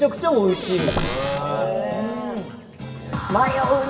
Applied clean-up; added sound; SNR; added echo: none; Squeak / Cupboard open or close; 6 dB; reverberation time 2.3 s.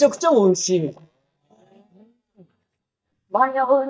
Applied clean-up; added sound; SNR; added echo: neural mask model DeepFilterNet 3.